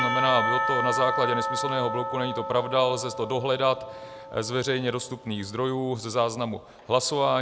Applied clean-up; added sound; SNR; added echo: none; Church bell / Percussion; 4 dB; none.